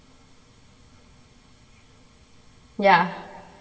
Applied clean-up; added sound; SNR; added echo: none; none; none; reverberation time 2.0 s.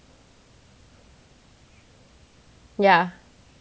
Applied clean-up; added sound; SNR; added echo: none; none; none; none.